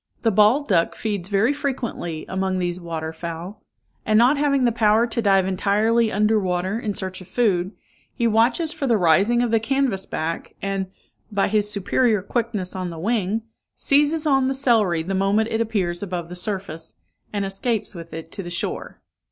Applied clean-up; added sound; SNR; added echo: none; none; none; none.